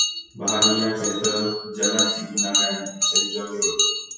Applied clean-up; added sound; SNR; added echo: classical method WPE with log-MMSE.